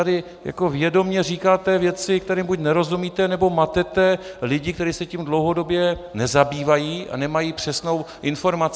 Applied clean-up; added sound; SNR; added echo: none; none; none; none.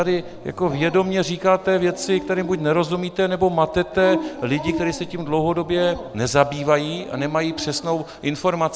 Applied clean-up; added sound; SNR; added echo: none; Dog; 12 dB; none.